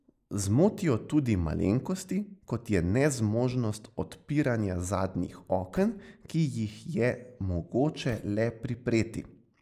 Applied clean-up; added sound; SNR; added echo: neural mask model Resemble Enhance denoiser.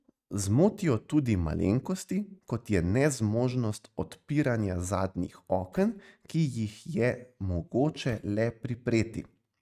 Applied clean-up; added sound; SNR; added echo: neural mask model RNNoise.